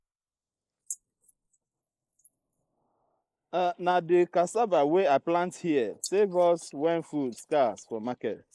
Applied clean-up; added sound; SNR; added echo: neural mask model Resemble Enhance denoiser.